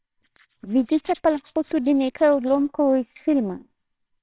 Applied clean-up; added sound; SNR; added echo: neural separator model SepFormer WHAMR!.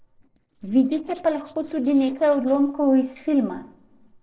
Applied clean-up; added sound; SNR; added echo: neural separator model SepFormer DNS4.